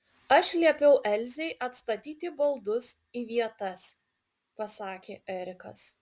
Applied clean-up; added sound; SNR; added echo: none; none; none; none.